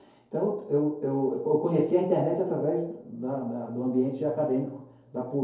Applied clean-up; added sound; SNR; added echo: none; none; none; reverberation time 2.4 s.